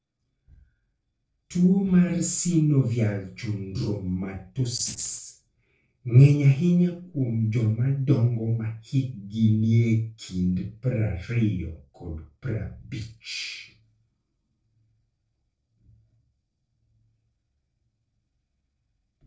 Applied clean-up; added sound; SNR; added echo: neural separator model SepFormer DNS4.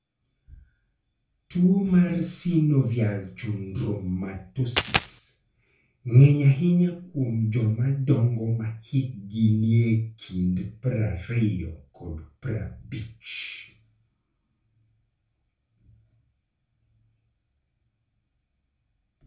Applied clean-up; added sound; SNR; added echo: none; Coin (dropping); -2 dB; reverberation time 0.3 s.